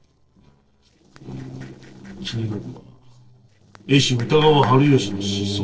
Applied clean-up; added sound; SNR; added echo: neural separator model SepFormer DNS4.